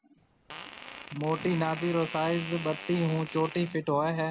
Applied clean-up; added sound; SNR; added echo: none; Fart; 13 dB; none.